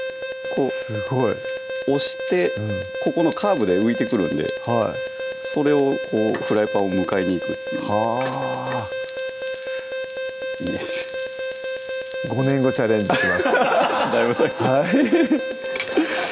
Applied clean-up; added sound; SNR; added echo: none; Alarm; 6 dB; none.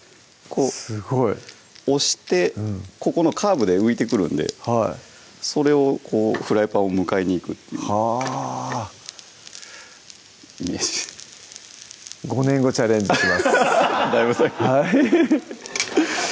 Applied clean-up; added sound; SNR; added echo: none; none; none; none.